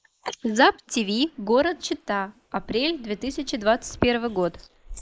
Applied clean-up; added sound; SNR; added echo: neural mask model Resemble Enhance denoiser.